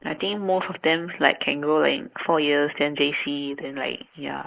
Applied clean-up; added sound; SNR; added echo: neural mask model Resemble Enhance denoiser.